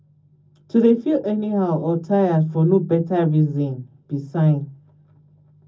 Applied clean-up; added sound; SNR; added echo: none; none; none; reverberation time 0.4 s.